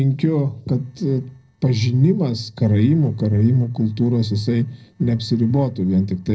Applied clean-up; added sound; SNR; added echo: neural separator model SepFormer DNS4.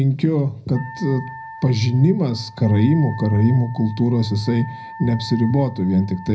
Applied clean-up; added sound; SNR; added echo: none; Wind instrument, woodwind instrument; 18 dB; reverberation time 0.4 s.